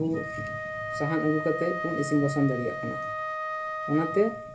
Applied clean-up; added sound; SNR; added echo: none; Wind instrument, woodwind instrument; 5 dB; reverberation time 0.3 s.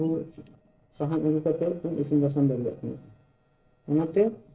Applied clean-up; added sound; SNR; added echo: neural separator model SepFormer DNS4.